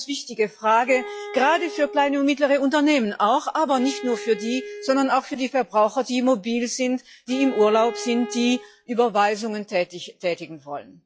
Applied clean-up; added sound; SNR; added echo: classical method log-MMSE.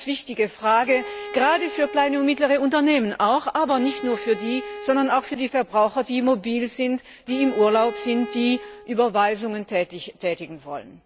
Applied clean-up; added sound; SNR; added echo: none; Bowed string instrument; 14 dB; none.